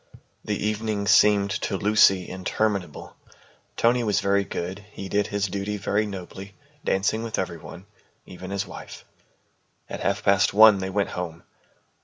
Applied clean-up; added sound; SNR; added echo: none; none; none; none.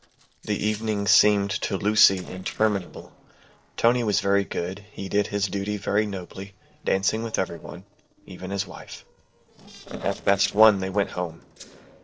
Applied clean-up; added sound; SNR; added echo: neural separator model SepFormer DNS4.